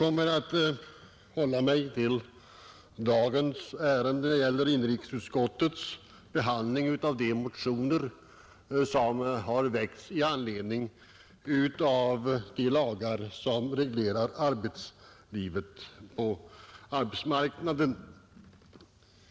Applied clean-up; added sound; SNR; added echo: none; none; none; none.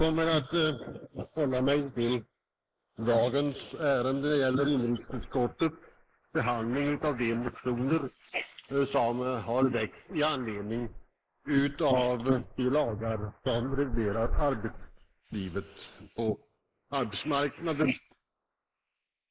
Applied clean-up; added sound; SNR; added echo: neural mask model Resemble Enhance denoiser.